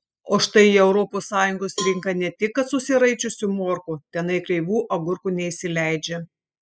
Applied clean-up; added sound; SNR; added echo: classical method spectral subtraction.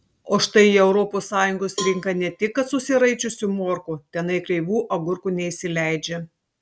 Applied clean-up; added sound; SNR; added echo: none; Cowbell; 15 dB; none.